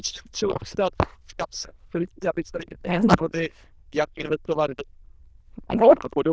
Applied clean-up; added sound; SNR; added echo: neural diffusion model UNIVERSE++.